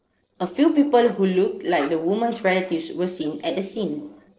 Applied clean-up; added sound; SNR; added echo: neural separator model SepFormer DNS4.